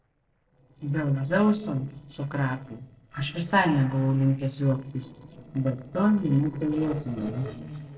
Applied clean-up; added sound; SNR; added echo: neural separator model SepFormer DNS4.